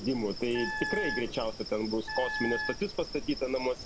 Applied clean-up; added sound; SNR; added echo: none; Insect + Wind instrument, woodwind instrument; 5 dB; none.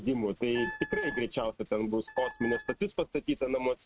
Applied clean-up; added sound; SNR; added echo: neural mask model RNNoise.